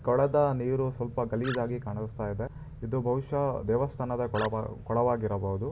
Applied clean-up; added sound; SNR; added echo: none; Animal; 16 dB; none.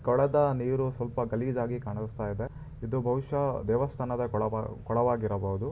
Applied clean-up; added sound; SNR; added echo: none; none; none; none.